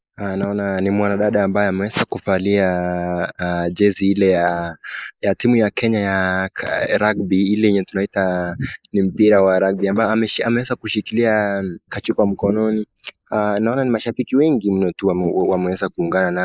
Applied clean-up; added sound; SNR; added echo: neural mask model Resemble Enhance denoiser.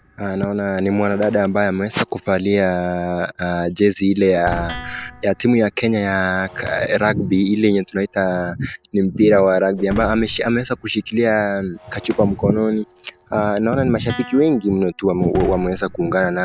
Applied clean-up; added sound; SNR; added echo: none; Guitar + Shatter; 18 dB; none.